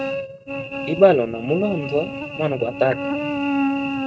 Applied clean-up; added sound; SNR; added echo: neural mask model RNNoise.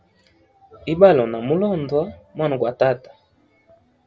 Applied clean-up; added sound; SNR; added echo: none; none; none; none.